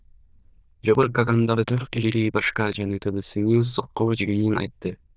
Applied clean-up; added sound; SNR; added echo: neural diffusion model UNIVERSE++.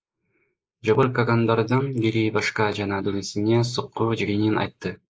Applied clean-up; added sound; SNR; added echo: neural mask model Resemble Enhance denoiser.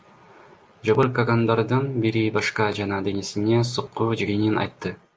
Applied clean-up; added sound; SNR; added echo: none; none; none; none.